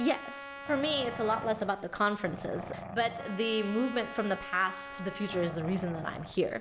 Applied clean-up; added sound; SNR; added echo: none; Growling + Trumpet; 11 dB; none.